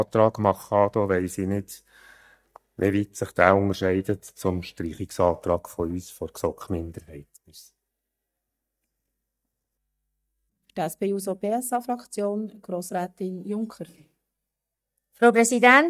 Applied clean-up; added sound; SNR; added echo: neural mask model DeepFilterNet 3.